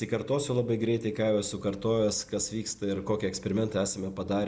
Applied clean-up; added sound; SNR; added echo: none; none; none; none.